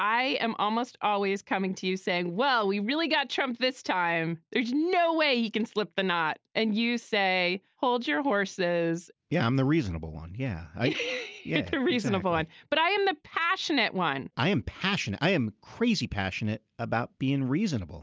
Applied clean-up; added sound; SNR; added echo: none; none; none; none.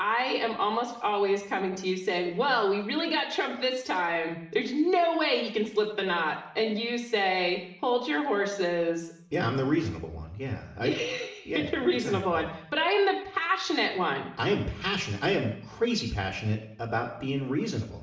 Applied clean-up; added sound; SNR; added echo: none; none; none; reverberation time 0.7 s.